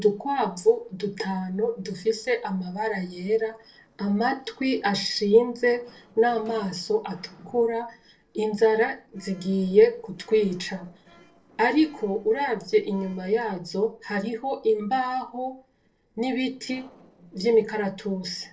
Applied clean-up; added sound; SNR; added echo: neural separator model SepFormer DNS4.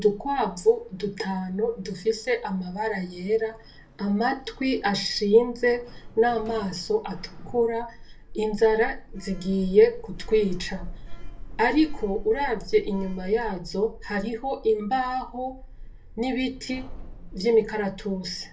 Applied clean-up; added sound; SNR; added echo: none; Sliding door; 13 dB; reverberation time 0.3 s.